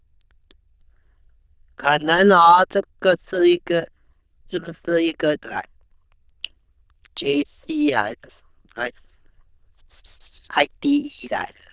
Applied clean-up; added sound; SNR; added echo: neural diffusion model UNIVERSE++.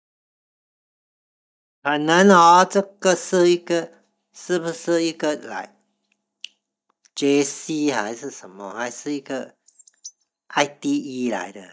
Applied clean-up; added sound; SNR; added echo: neural mask model DeepFilterNet 3.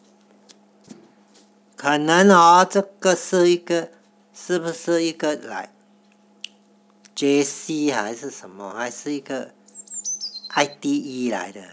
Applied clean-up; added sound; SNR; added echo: none; Bird; 11 dB; none.